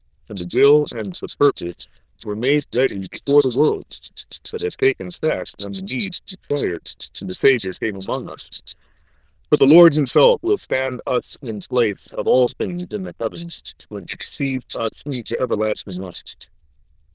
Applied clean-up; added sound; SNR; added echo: neural diffusion model UNIVERSE++.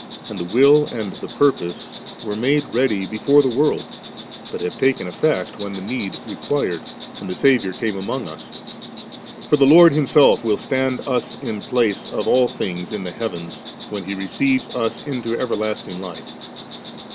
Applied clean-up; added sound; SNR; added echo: none; Insect; 15 dB; none.